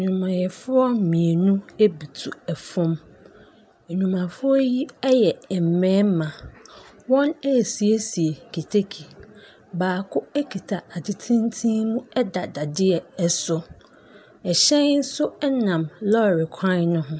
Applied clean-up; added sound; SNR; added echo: none; none; none; none.